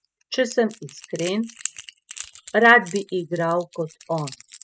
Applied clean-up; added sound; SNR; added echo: classical method spectral subtraction.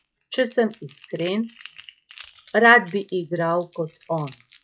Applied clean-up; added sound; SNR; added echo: classical method log-MMSE.